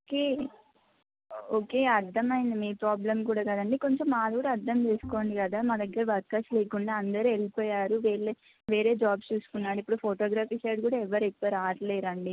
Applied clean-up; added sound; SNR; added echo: none; Bowed string instrument; 17 dB; none.